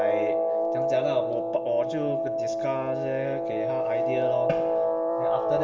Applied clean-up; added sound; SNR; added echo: none; Guitar; -4 dB; reverberation time 2.9 s.